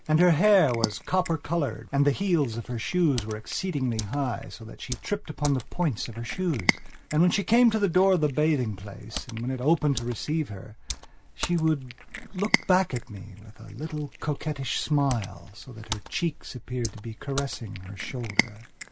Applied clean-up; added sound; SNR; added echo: neural mask model Resemble Enhance denoiser.